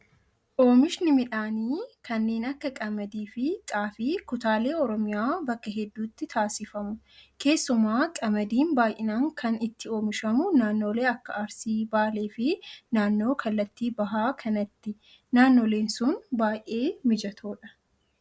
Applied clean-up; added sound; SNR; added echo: none; none; none; none.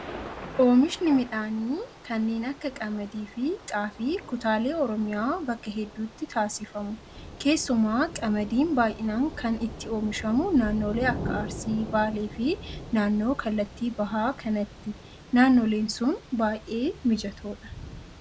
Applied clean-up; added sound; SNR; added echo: none; Thunder / Rain; 14 dB; none.